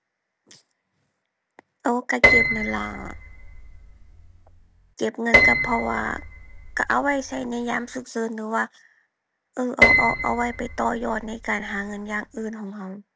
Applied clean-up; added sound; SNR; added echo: none; Piano; -4 dB; none.